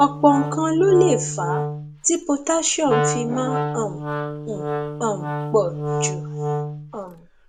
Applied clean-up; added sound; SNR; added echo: none; Wind instrument, woodwind instrument; 4 dB; none.